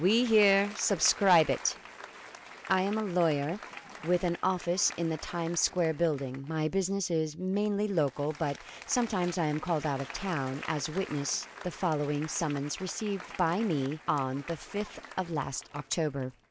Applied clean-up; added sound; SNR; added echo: none; Applause; 17 dB; none.